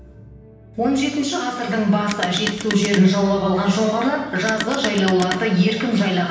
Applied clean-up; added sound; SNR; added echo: none; Telephone; 12 dB; reverberation time 0.9 s.